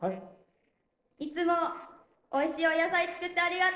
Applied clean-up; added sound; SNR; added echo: neural separator model SepFormer DNS4.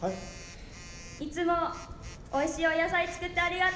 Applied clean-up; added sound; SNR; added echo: none; Telephone; 13 dB; reverberation time 1.0 s.